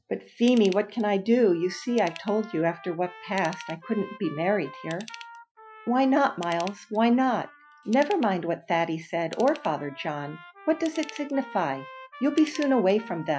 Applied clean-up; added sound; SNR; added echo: classical method Wiener filter.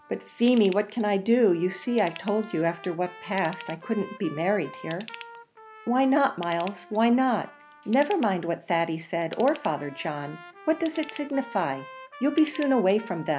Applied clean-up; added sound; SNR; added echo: none; Ratchet, pawl / Tools + Trumpet; 18 dB; none.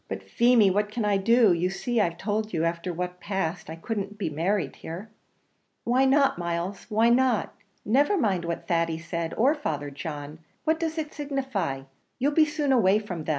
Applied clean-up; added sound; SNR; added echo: none; none; none; none.